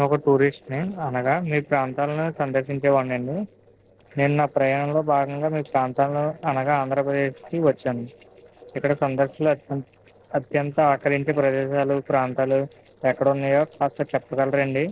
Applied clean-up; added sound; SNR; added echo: neural separator model SepFormer DNS4.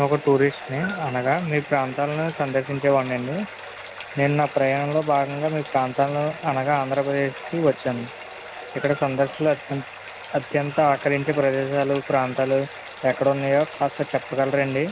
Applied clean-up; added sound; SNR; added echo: none; Bathtub (filling or washing); 15 dB; none.